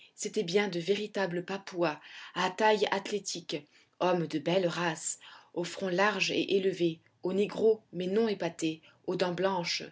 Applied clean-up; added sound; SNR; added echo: none; none; none; none.